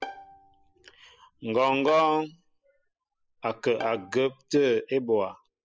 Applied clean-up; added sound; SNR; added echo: classical method spectral subtraction.